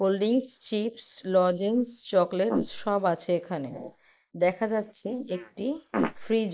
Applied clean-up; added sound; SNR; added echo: neural mask model Resemble Enhance denoiser.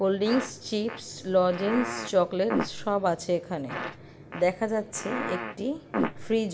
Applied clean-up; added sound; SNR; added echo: none; Fart; 7 dB; none.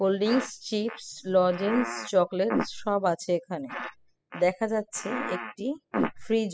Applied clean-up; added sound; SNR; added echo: classical method spectral subtraction.